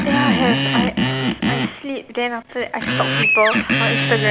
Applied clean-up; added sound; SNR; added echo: none; Screech; -3 dB; none.